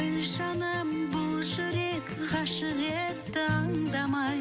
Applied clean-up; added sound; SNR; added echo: none; none; none; none.